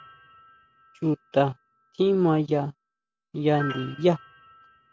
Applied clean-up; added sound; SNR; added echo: none; Piano; 19 dB; none.